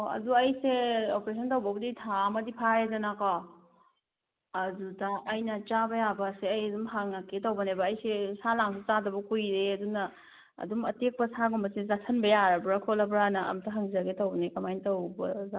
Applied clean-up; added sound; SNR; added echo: none; none; none; none.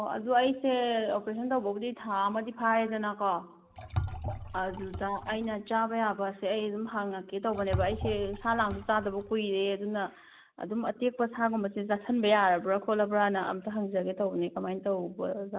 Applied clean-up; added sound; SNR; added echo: none; Liquid; 9 dB; none.